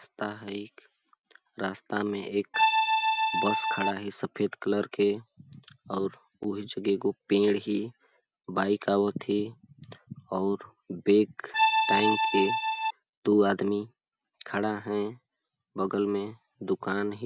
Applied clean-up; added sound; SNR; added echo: none; Accordion; -4 dB; none.